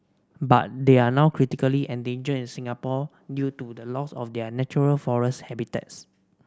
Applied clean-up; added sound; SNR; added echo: none; none; none; none.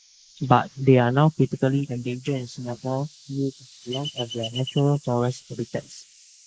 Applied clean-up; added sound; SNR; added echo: neural mask model Resemble Enhance denoiser.